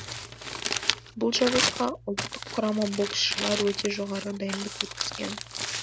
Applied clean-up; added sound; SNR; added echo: none; Crumpling, crinkling; 3 dB; none.